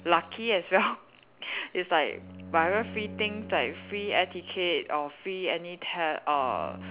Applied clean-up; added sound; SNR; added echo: none; Bowed string instrument; 17 dB; none.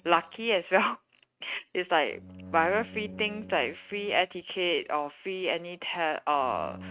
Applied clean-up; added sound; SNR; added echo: neural mask model RNNoise.